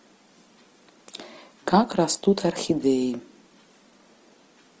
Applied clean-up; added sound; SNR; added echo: none; none; none; none.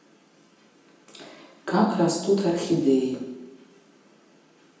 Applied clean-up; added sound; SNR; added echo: none; none; none; reverberation time 0.9 s.